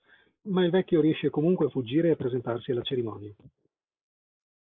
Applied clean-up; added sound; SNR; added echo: neural mask model Resemble Enhance denoiser.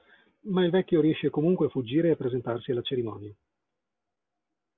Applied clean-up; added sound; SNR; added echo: none; none; none; none.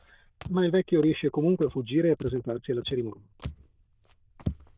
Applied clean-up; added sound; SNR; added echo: neural diffusion model UNIVERSE++.